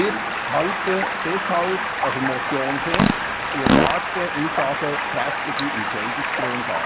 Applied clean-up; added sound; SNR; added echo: none; Fart + Stream; -3 dB; none.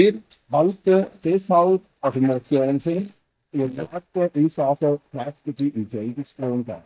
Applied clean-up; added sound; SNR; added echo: neural mask model DeepFilterNet 3.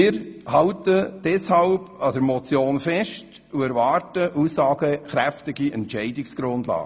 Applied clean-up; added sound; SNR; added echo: none; none; none; none.